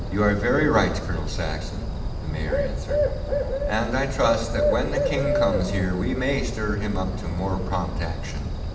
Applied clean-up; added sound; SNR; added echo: none; Bird; 0 dB; reverberation time 0.9 s.